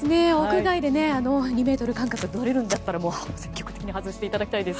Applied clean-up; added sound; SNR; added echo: none; Packing tape, duct tape; 17 dB; none.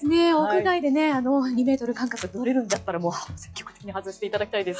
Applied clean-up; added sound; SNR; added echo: classical method log-MMSE.